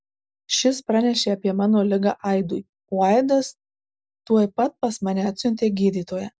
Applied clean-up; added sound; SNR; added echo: none; none; none; none.